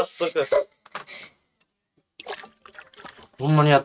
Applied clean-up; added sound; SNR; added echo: neural mask model RNNoise.